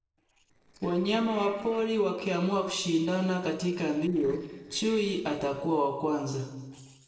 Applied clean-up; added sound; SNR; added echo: neural separator model SepFormer DNS4.